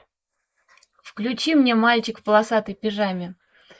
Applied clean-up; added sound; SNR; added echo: neural mask model Resemble Enhance denoiser.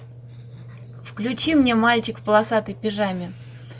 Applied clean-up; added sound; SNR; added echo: none; none; none; none.